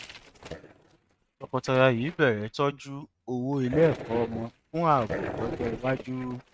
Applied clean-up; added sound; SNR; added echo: neural mask model RNNoise.